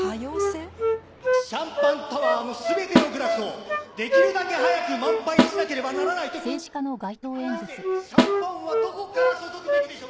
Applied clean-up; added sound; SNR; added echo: none; Snare drum + Wind instrument, woodwind instrument; -4 dB; none.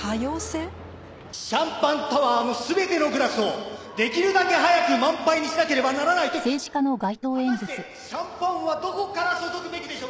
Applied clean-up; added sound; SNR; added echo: none; none; none; none.